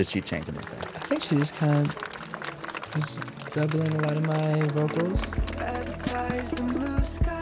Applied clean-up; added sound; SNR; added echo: none; Applause / Crowd; 11 dB; none.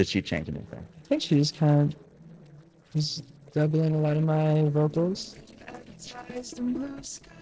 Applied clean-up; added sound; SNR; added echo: neural separator model SepFormer DNS4.